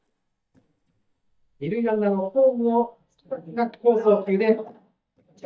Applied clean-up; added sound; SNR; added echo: neural mask model DeepFilterNet 3.